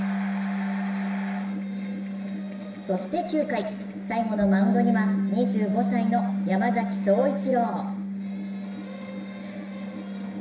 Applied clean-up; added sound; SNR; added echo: none; Bass guitar; -1 dB; reverberation time 1.0 s.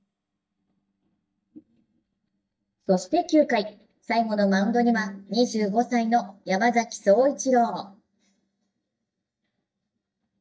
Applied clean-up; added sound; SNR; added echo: neural mask model DeepFilterNet 3.